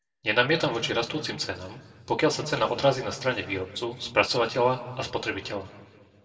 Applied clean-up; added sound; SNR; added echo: none; none; none; reverberation time 1.2 s.